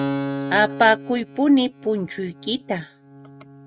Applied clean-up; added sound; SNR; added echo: neural mask model RNNoise.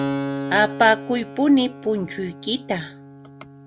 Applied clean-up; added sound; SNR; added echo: none; Keyboard (musical); 9 dB; none.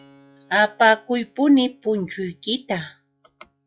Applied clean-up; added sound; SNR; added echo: classical method log-MMSE.